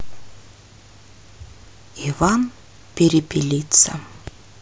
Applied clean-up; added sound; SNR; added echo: none; none; none; none.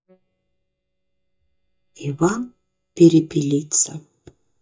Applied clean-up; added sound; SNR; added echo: neural mask model DeepFilterNet 3.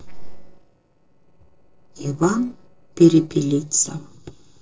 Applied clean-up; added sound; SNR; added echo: neural separator model SepFormer DNS4.